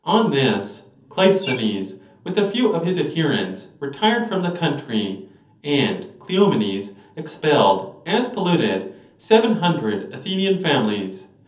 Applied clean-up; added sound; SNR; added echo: none; Bird; 16 dB; reverberation time 0.7 s.